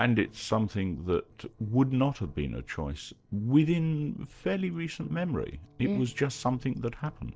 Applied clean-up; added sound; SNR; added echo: neural separator model SepFormer DNS4.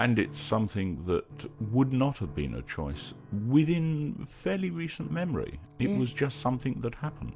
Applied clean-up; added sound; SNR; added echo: none; Piano; 19 dB; none.